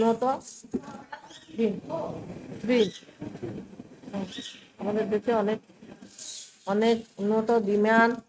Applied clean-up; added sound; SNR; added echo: neural mask model RNNoise.